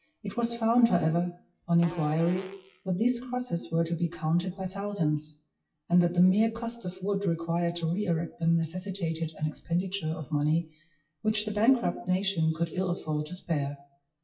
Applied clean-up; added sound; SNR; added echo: classical method WPE with log-MMSE.